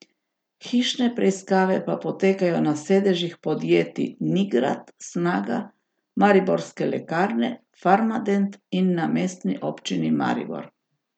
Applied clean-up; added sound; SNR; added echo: none; none; none; none.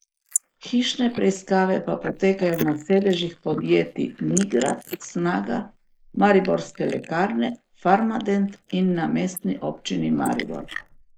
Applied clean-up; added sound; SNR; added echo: neural mask model Resemble Enhance denoiser.